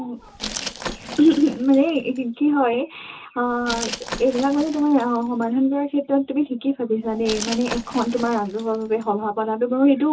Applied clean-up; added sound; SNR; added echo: none; Glass; 14 dB; reverberation time 0.2 s.